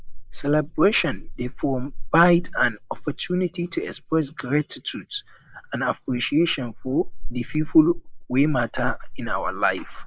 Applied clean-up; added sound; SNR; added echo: neural mask model Resemble Enhance denoiser.